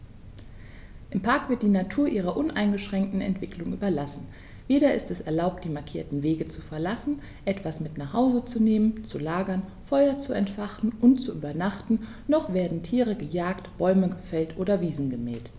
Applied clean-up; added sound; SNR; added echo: none; none; none; none.